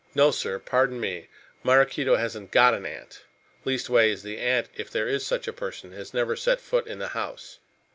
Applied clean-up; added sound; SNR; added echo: none; none; none; none.